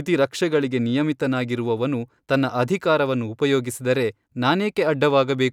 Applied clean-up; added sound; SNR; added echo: none; none; none; none.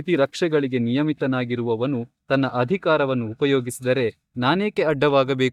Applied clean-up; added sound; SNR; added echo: neural mask model DeepFilterNet 3.